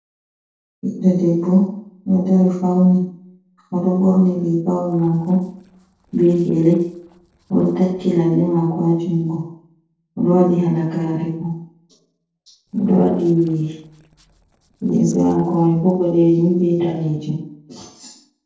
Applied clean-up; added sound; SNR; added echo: neural separator model SepFormer DNS4.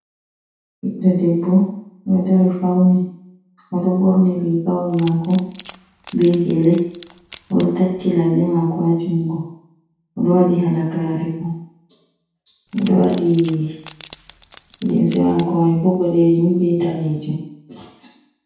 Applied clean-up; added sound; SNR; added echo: none; Wood; 15 dB; reverberation time 0.6 s.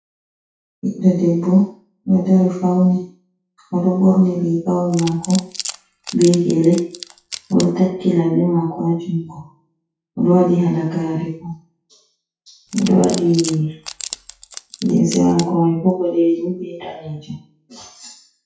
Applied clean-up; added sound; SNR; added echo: classical method WPE with log-MMSE.